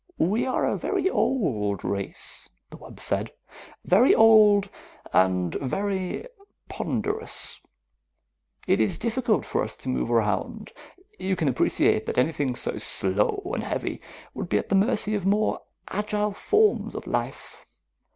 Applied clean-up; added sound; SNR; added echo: none; none; none; none.